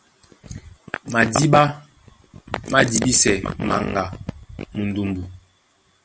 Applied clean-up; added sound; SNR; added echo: none; none; none; none.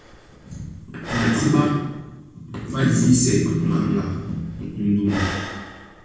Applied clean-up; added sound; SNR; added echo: none; Breathing; 14 dB; reverberation time 1.2 s.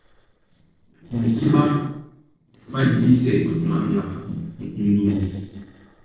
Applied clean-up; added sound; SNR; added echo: neural separator model SepFormer DNS4.